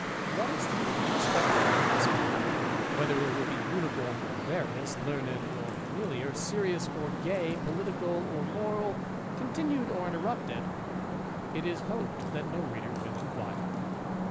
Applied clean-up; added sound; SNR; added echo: none; Traffic noise, roadway noise; -4 dB; none.